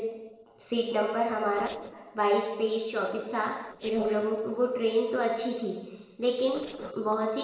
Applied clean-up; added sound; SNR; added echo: neural separator model SepFormer DNS4.